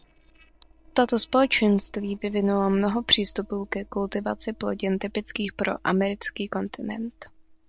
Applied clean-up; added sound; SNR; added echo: neural separator model SepFormer DNS4.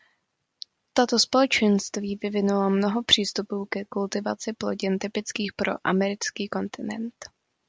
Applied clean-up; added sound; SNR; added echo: none; none; none; none.